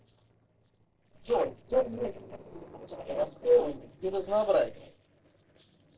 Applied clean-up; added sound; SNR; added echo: neural separator model SepFormer DNS4.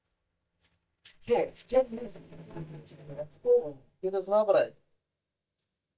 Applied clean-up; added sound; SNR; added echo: neural mask model DeepFilterNet 3.